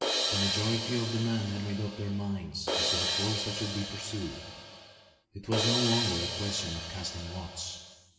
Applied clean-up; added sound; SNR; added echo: none; Crash cymbal; 0 dB; reverberation time 1.4 s.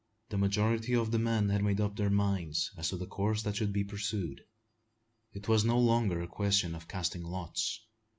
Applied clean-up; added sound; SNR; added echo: none; none; none; none.